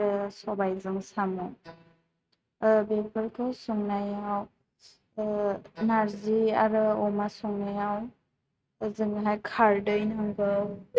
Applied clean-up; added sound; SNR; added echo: neural mask model RNNoise.